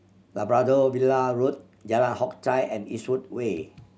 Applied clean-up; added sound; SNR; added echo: none; none; none; none.